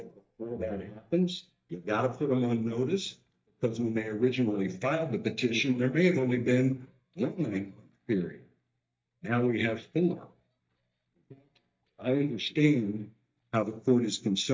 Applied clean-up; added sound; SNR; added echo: neural mask model DeepFilterNet 3.